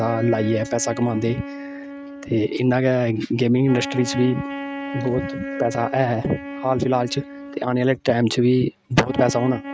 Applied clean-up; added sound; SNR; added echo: neural mask model RNNoise.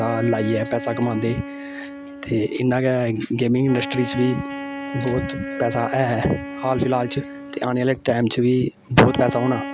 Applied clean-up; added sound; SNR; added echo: none; Wind instrument, woodwind instrument; 11 dB; none.